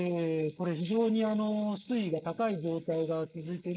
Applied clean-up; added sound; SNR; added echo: neural mask model Resemble Enhance denoiser.